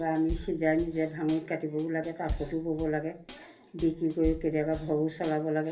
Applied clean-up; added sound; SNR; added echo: none; Bass drum / Snare drum / Drum kit; 11 dB; reverberation time 0.3 s.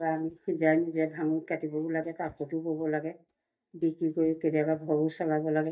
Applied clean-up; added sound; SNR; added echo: neural mask model DeepFilterNet 3.